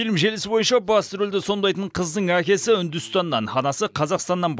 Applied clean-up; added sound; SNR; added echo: none; none; none; none.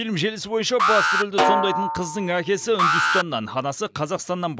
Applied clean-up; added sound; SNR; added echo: none; Alarm + Snare drum; -2 dB; none.